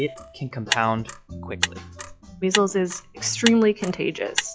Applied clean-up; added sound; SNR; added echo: classical method log-MMSE.